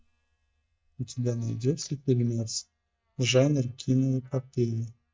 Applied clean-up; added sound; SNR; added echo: neural mask model DeepFilterNet 3.